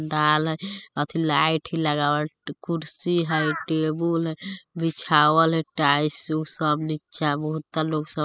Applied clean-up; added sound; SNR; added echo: classical method spectral subtraction.